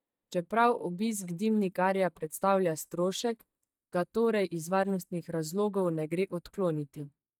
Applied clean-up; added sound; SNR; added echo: neural mask model DeepFilterNet 3.